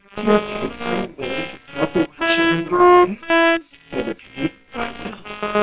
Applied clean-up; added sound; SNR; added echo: neural separator model SepFormer WHAMR!.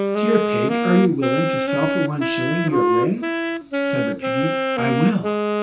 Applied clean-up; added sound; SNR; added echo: none; Wind instrument, woodwind instrument; -1 dB; reverberation time 0.3 s.